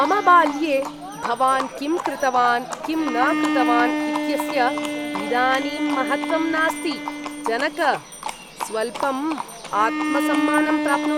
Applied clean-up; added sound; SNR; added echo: none; Bowed string instrument + Livestock, farm animals, working animals; 3 dB; none.